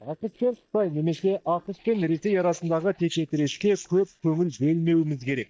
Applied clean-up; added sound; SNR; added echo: neural mask model DeepFilterNet 3.